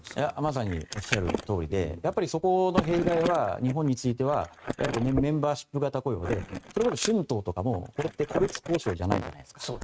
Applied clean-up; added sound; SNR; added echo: neural mask model RNNoise.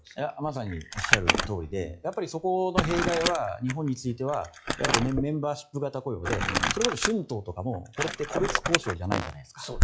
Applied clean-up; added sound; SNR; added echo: classical method log-MMSE.